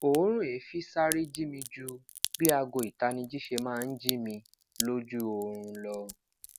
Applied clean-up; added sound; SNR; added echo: none; Crack; 8 dB; none.